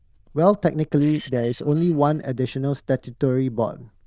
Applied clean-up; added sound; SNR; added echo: neural diffusion model UNIVERSE++.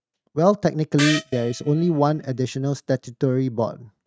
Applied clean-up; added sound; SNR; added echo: neural mask model RNNoise.